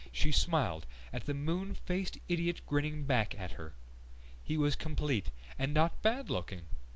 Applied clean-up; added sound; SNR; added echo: none; none; none; none.